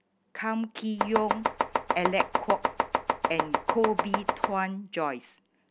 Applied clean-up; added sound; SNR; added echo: none; Domestic sounds, home sounds; -3 dB; none.